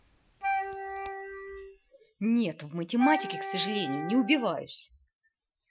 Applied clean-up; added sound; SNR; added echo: classical method Wiener filter.